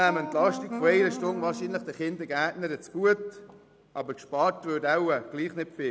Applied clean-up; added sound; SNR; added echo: none; Wind instrument, woodwind instrument; 7 dB; none.